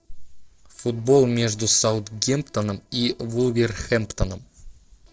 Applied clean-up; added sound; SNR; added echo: neural separator model SepFormer DNS4.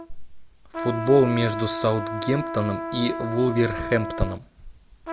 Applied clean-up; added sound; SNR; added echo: none; Trumpet; 8 dB; none.